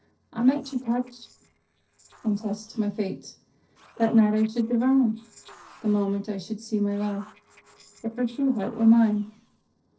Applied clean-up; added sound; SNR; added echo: neural separator model SepFormer DNS4.